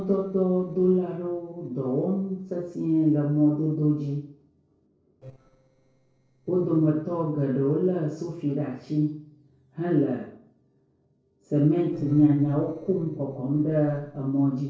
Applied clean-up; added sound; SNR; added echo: neural separator model SepFormer DNS4.